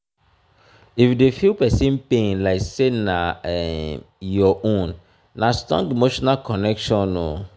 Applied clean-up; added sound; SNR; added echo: none; none; none; none.